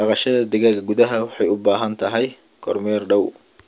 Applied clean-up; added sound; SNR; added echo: none; none; none; none.